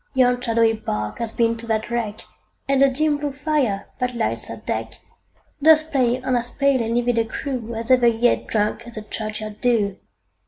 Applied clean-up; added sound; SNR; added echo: none; none; none; none.